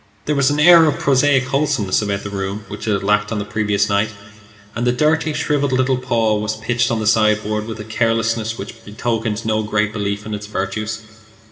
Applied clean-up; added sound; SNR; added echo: none; none; none; reverberation time 1.7 s.